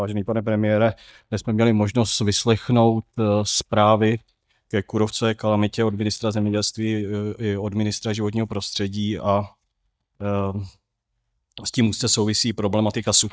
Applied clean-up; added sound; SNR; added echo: neural mask model DeepFilterNet 3.